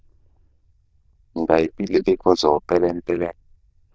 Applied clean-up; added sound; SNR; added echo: neural diffusion model UNIVERSE++.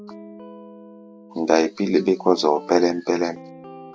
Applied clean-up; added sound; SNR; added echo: none; Guitar; 19 dB; none.